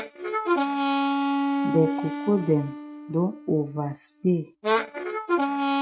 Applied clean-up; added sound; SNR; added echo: neural mask model RNNoise.